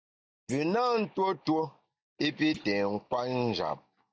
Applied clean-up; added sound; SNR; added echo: neural mask model DeepFilterNet 3.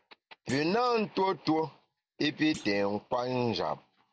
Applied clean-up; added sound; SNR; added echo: none; Thump, thud; 20 dB; none.